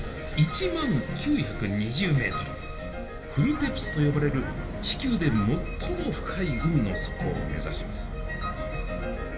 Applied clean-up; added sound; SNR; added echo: none; Bird / Fowl; 10 dB; reverberation time 2.2 s.